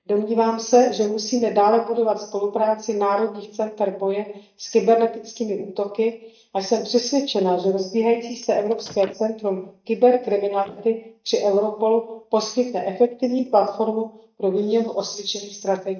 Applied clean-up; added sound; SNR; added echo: neural mask model DeepFilterNet 3.